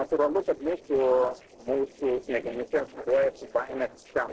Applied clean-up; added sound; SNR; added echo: neural separator model SepFormer DNS4.